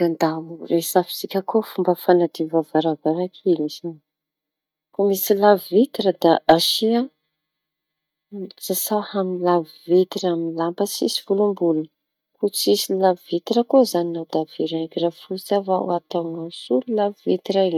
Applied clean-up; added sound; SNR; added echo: neural mask model DeepFilterNet 3.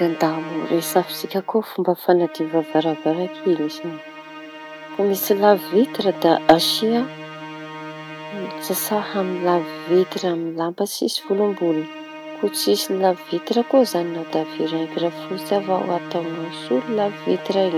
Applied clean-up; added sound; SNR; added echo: none; Musical instrument; 13 dB; none.